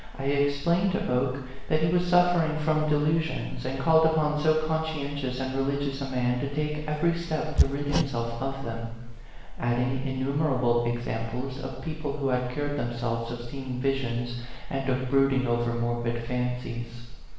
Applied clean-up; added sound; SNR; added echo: none; Hammer; 1 dB; reverberation time 0.9 s.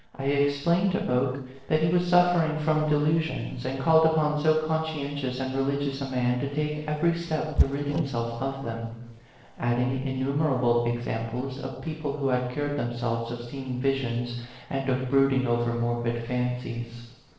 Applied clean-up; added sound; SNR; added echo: neural separator model SepFormer DNS4.